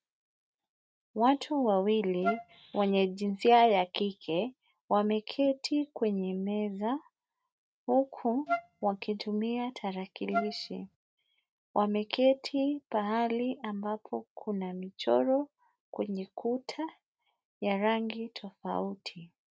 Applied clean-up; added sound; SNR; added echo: neural mask model RNNoise.